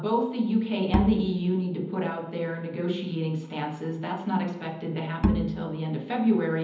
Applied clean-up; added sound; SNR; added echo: none; Bowed string instrument; 1 dB; reverberation time 1.3 s.